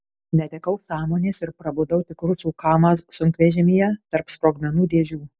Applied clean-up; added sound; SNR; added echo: none; none; none; none.